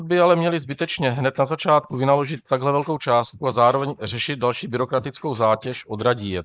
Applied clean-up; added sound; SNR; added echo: neural mask model Resemble Enhance denoiser.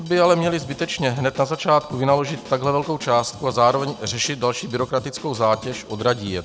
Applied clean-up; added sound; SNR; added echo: none; Drum kit; 18 dB; none.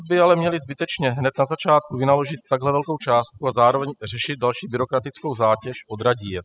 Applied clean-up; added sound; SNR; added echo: classical method spectral subtraction.